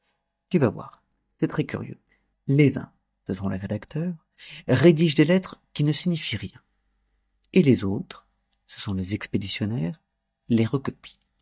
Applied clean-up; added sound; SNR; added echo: neural mask model DeepFilterNet 3.